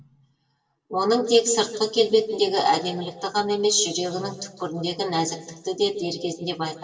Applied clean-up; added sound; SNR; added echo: none; none; none; reverberation time 1.4 s.